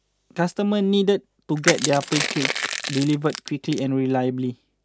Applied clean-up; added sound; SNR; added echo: none; Crushing; 5 dB; none.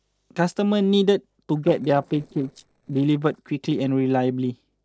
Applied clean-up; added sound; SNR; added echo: neural separator model SepFormer DNS4.